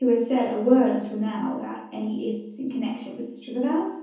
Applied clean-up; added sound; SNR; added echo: none; none; none; reverberation time 0.7 s.